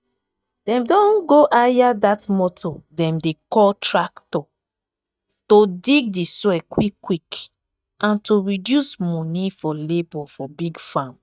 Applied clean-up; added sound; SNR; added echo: neural mask model DeepFilterNet 3.